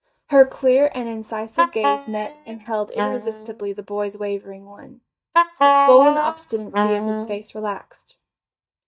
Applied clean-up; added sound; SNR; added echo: neural mask model DeepFilterNet 3.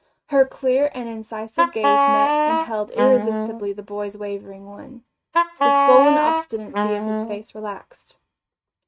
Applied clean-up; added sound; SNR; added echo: neural mask model RNNoise.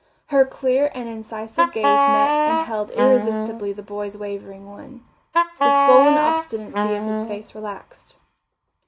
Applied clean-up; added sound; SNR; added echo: none; Wind instrument, woodwind instrument; -4 dB; none.